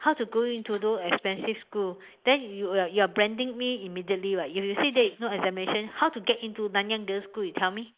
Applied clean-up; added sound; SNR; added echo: neural mask model Resemble Enhance denoiser.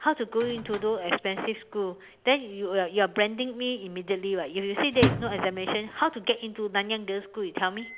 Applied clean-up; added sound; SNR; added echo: none; Microwave oven; 9 dB; none.